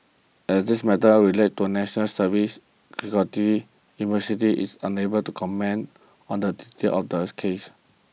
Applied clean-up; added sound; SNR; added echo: none; none; none; none.